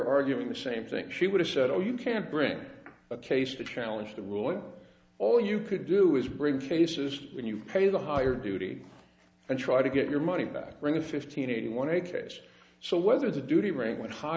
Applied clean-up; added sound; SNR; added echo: none; none; none; none.